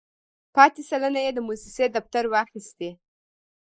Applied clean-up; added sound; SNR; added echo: neural mask model Resemble Enhance denoiser.